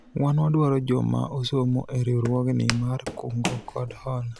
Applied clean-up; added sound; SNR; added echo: none; Walk, footsteps; 13 dB; none.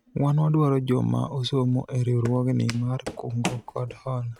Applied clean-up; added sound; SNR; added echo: neural mask model RNNoise.